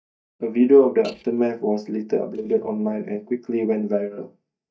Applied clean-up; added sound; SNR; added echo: neural mask model DeepFilterNet 3.